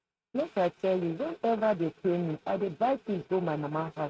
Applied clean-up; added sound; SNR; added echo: neural mask model RNNoise.